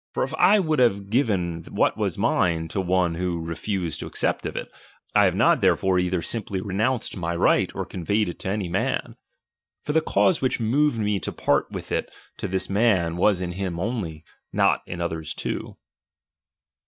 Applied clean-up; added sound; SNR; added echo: neural mask model DeepFilterNet 3.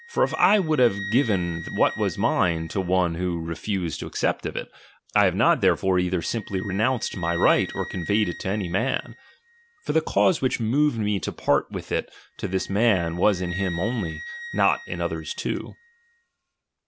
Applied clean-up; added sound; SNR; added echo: none; Wind instrument, woodwind instrument; 16 dB; none.